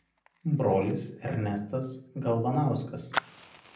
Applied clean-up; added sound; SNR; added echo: none; Fire; 12 dB; reverberation time 0.6 s.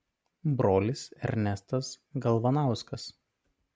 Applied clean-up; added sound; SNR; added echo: none; none; none; none.